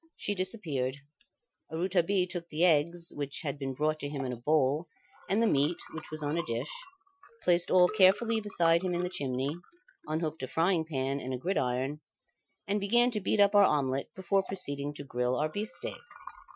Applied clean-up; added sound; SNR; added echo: classical method Wiener filter.